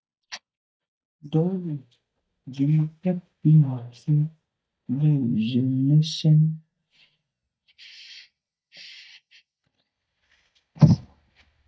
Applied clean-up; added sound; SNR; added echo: neural mask model DeepFilterNet 3.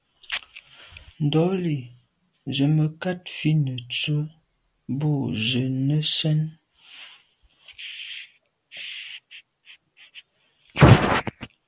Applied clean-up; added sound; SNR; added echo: none; none; none; none.